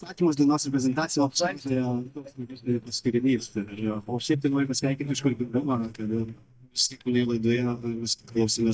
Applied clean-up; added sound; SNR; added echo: neural mask model DeepFilterNet 3.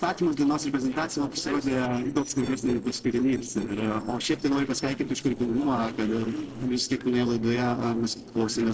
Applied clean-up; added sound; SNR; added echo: neural separator model SepFormer DNS4.